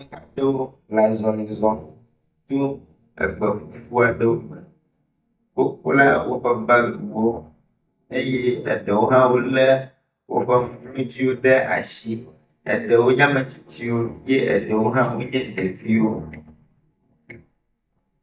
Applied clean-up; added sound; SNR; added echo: neural mask model DeepFilterNet 3.